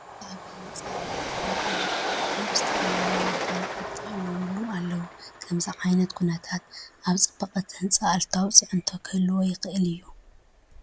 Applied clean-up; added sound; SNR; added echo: none; Train; 5 dB; none.